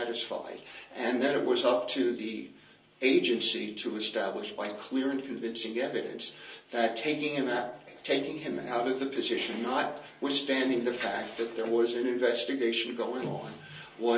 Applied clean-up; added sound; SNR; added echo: none; none; none; reverberation time 0.3 s.